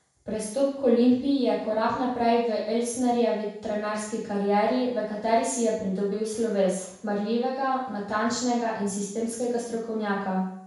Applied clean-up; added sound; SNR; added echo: none; none; none; reverberation time 0.7 s.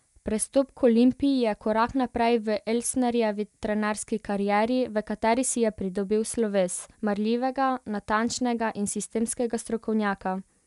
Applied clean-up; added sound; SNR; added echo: none; none; none; none.